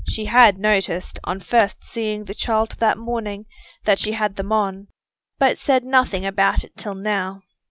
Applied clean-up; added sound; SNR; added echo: none; none; none; none.